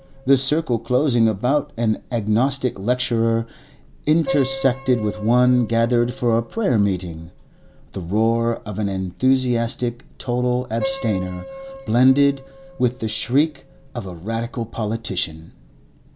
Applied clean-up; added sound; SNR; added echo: none; Piano; 17 dB; none.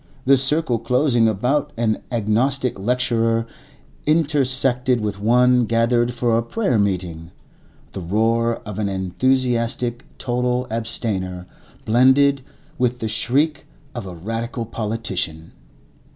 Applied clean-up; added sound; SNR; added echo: none; none; none; none.